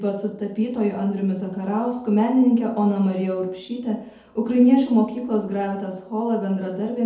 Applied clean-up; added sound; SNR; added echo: none; none; none; reverberation time 2.0 s.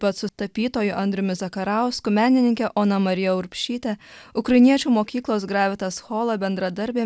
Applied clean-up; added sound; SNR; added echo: none; none; none; none.